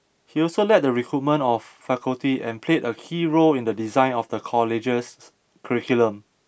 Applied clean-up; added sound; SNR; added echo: none; none; none; none.